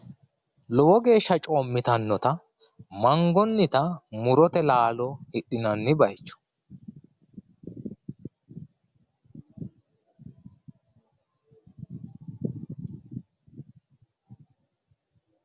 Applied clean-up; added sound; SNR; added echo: none; none; none; none.